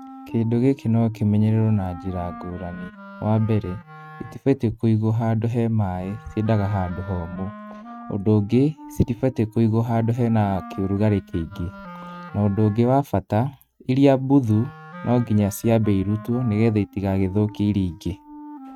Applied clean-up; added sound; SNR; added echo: neural mask model RNNoise.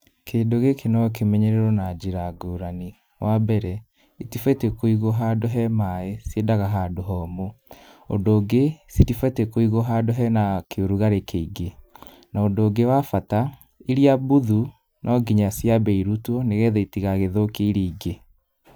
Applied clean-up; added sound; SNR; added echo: none; none; none; none.